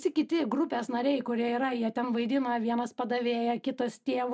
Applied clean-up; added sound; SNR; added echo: none; none; none; none.